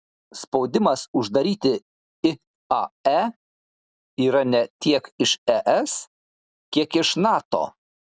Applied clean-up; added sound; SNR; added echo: none; none; none; none.